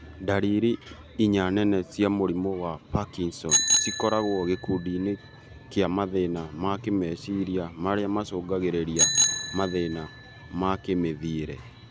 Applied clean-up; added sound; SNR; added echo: none; Bicycle bell; 5 dB; none.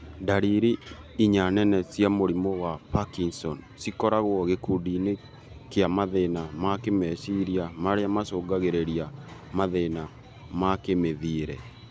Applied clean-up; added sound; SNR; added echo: none; none; none; none.